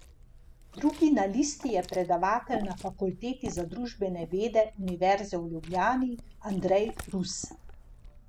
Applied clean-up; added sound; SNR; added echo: none; Liquid; 16 dB; none.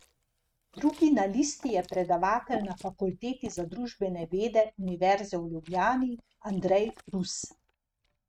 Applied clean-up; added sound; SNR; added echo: neural mask model RNNoise.